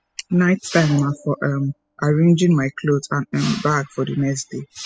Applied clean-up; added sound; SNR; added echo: classical method spectral subtraction.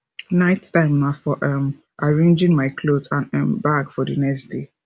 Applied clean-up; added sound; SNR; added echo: none; none; none; none.